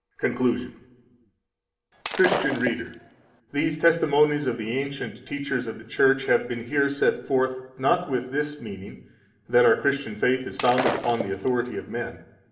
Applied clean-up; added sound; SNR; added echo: none; Shatter; 5 dB; reverberation time 0.8 s.